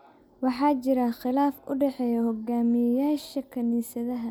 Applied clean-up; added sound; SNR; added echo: none; none; none; none.